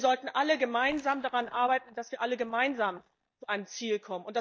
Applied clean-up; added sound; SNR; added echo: neural mask model DeepFilterNet 3.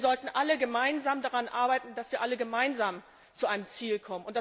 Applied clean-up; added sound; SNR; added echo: none; none; none; none.